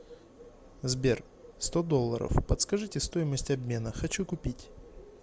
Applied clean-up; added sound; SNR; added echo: none; none; none; none.